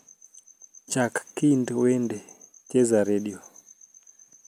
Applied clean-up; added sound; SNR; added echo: none; none; none; none.